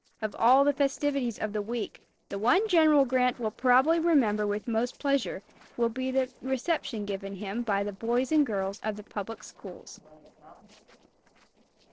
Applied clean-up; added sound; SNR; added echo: neural separator model SepFormer DNS4.